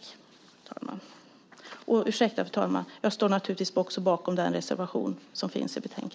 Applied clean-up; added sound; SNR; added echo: none; none; none; none.